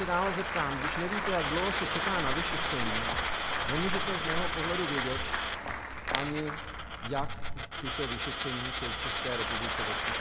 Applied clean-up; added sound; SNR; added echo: none; Coin (dropping) + Applause / Crowd; -4 dB; none.